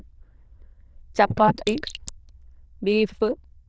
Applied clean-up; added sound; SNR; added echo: neural diffusion model UNIVERSE++.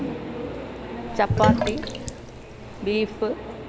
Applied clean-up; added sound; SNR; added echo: none; Sink (filling or washing); 0 dB; none.